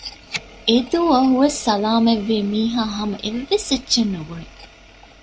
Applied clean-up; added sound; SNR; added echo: none; none; none; none.